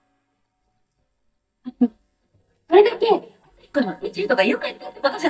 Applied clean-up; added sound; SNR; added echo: neural mask model DeepFilterNet 3.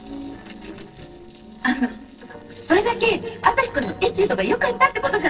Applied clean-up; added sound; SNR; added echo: neural separator model SepFormer DNS4.